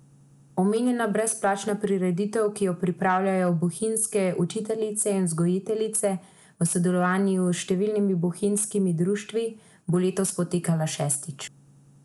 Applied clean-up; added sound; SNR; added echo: none; none; none; none.